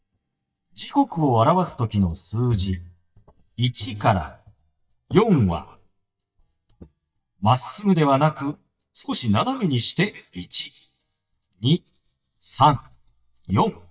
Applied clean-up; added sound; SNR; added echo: neural mask model DeepFilterNet 3.